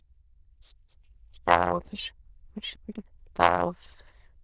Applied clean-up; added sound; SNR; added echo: neural diffusion model UNIVERSE++.